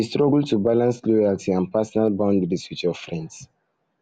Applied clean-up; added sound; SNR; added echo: none; none; none; none.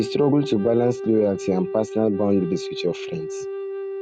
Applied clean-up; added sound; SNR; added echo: neural mask model RNNoise.